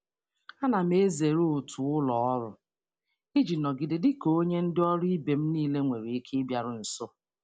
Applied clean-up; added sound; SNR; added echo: none; none; none; none.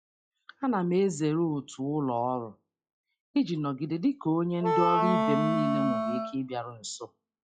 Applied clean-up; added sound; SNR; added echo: classical method log-MMSE.